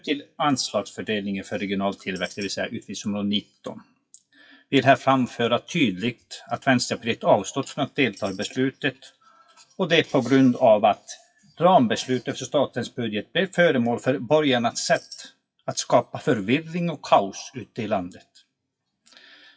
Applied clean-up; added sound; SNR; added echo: classical method WPE with log-MMSE.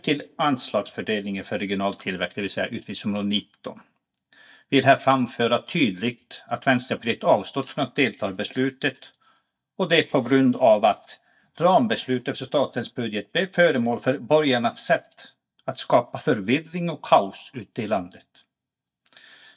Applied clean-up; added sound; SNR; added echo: neural mask model DeepFilterNet 3.